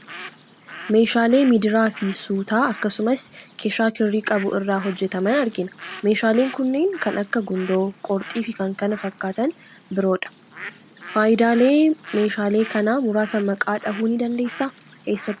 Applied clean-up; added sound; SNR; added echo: none; Bird; 19 dB; none.